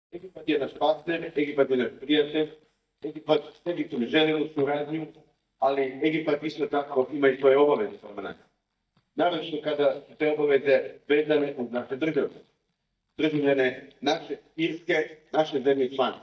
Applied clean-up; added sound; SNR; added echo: neural mask model DeepFilterNet 3.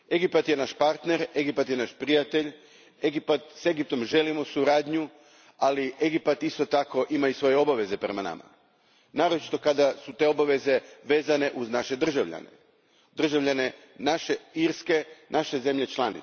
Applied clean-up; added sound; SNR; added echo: none; none; none; none.